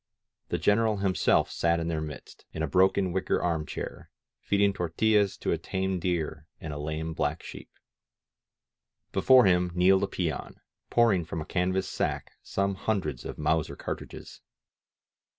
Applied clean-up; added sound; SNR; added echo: none; none; none; none.